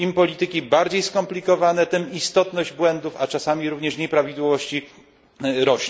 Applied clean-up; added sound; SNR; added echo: none; none; none; none.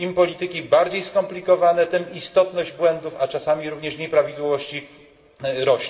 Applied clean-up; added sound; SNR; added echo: none; none; none; reverberation time 1.8 s.